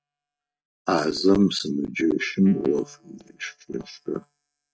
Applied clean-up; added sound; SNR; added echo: neural mask model DeepFilterNet 3.